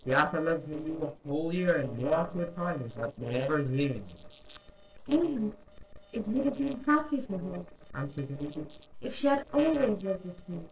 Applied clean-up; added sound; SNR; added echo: neural separator model SepFormer DNS4.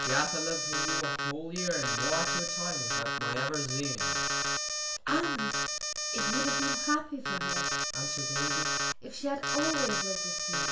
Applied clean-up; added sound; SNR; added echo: none; Alarm; -4 dB; reverberation time 0.4 s.